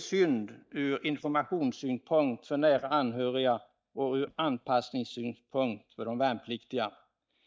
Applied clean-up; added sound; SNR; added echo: neural mask model DeepFilterNet 3.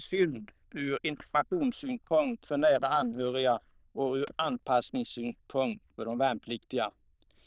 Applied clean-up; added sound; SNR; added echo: neural diffusion model UNIVERSE++.